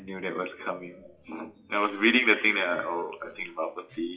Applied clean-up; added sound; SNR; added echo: classical method WPE with log-MMSE.